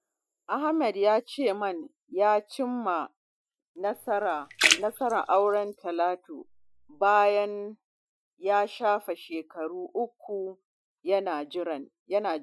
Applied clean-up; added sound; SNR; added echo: classical method Wiener filter.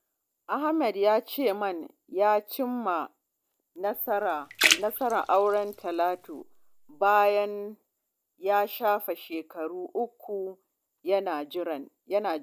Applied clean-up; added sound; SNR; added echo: none; Splash, splatter; 3 dB; none.